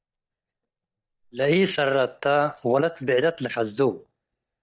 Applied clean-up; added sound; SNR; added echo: neural mask model DeepFilterNet 3.